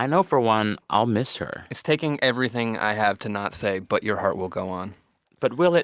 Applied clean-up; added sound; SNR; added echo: none; none; none; none.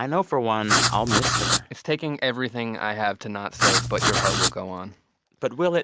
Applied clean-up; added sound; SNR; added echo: none; Writing; -4 dB; none.